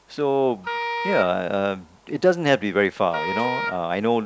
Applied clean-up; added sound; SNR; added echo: none; Wind instrument, woodwind instrument; 7 dB; none.